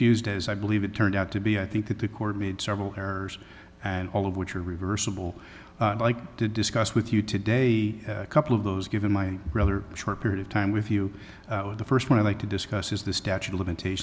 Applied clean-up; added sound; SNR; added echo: none; none; none; none.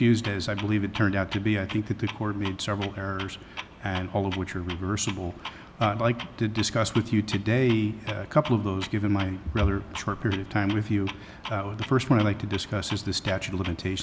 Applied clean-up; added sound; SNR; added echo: none; Clock; 15 dB; none.